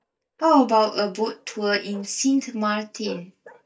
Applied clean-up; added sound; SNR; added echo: neural mask model DeepFilterNet 3.